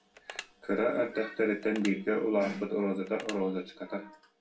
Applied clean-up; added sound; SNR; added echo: none; Telephone; 19 dB; reverberation time 0.2 s.